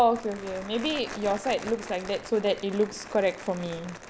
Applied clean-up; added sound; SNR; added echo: none; Crumpling, crinkling; 14 dB; none.